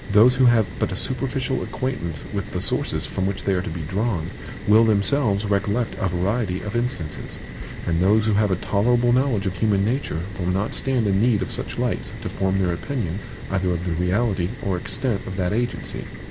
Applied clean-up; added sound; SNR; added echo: none; Fire; 11 dB; none.